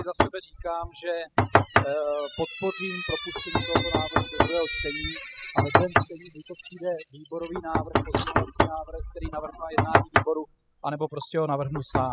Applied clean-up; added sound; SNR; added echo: classical method spectral subtraction.